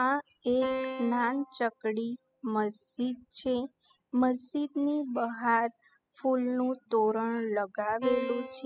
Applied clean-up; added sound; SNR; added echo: classical method spectral subtraction.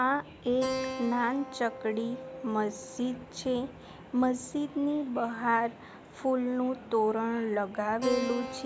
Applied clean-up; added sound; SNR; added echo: none; Keyboard (musical); 11 dB; none.